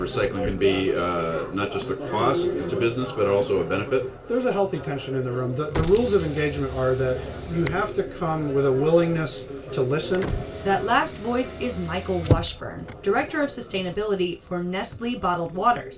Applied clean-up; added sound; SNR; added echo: none; Motor vehicle (road); 11 dB; reverberation time 0.2 s.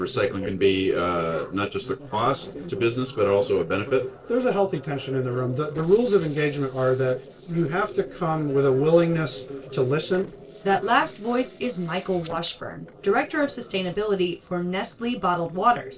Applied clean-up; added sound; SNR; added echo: neural separator model SepFormer DNS4.